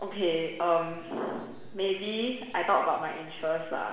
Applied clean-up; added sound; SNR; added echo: none; none; none; reverberation time 1.1 s.